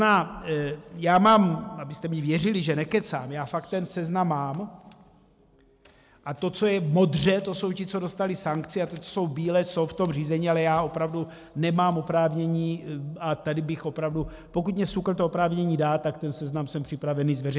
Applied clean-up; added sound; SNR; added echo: none; none; none; none.